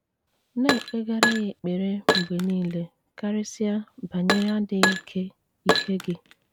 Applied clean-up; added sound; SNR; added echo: none; Glass; 1 dB; none.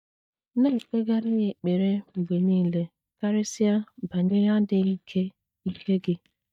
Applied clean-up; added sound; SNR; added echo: neural mask model DeepFilterNet 3.